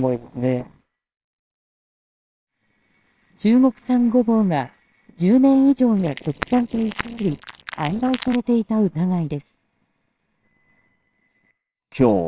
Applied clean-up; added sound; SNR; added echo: neural separator model SepFormer WHAMR!.